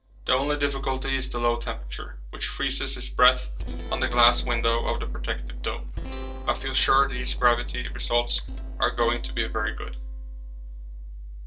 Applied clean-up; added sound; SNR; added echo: neural separator model SepFormer DNS4.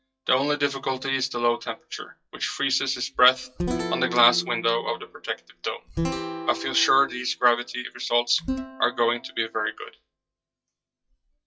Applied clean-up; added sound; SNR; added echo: classical method WPE with log-MMSE.